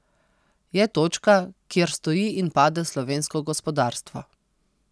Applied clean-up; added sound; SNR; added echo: none; none; none; none.